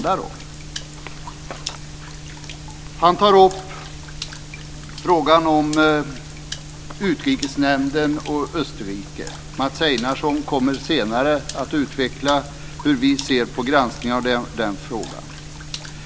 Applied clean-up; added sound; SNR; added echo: none; Water / Splash, splatter; 18 dB; none.